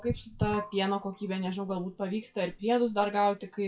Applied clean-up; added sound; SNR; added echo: classical method WPE with log-MMSE.